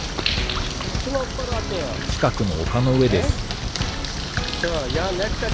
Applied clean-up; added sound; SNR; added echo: none; Bird; 3 dB; none.